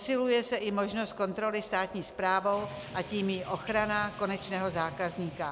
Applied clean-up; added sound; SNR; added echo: none; Drip / Rain; 14 dB; none.